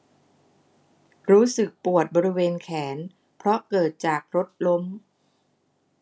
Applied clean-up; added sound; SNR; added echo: none; none; none; none.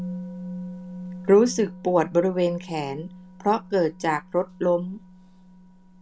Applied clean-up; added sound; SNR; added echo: none; Musical instrument; 14 dB; none.